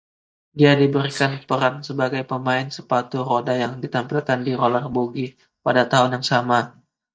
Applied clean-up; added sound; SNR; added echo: neural mask model DeepFilterNet 3.